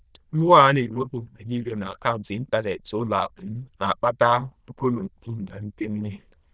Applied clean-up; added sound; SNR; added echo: neural diffusion model UNIVERSE++.